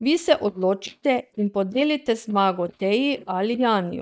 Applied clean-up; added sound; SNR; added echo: neural mask model DeepFilterNet 3.